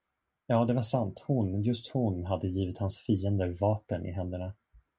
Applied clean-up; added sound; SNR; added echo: none; none; none; none.